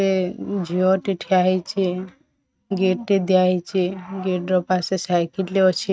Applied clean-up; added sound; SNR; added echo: neural mask model RNNoise.